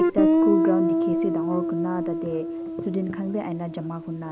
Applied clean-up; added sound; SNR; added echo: none; Guitar; -5 dB; none.